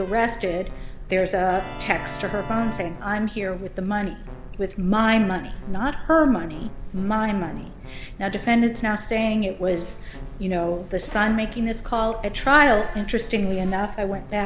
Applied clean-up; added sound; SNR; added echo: none; Keyboard (musical); 19 dB; none.